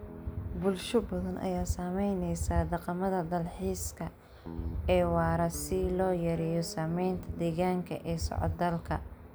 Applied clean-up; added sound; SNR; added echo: none; Guitar; 17 dB; none.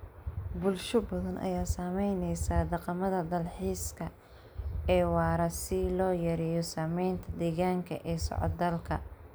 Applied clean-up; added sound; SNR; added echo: none; none; none; none.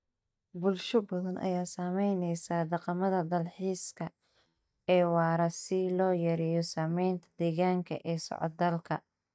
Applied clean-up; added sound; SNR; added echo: neural mask model DeepFilterNet 3.